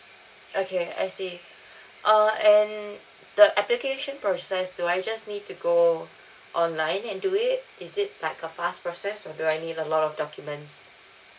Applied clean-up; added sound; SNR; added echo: none; none; none; none.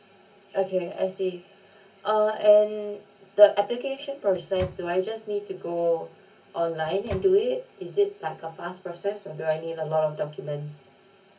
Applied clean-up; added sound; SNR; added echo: none; Microwave oven; 14 dB; reverberation time 0.3 s.